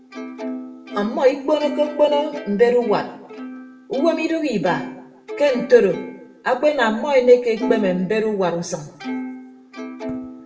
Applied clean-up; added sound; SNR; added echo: none; Plucked string instrument; 12 dB; reverberation time 0.7 s.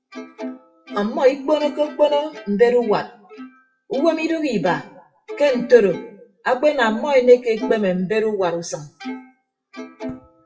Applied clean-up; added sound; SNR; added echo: classical method WPE with log-MMSE.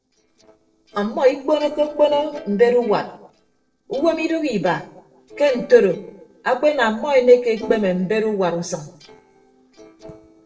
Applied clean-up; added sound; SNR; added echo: neural separator model SepFormer DNS4.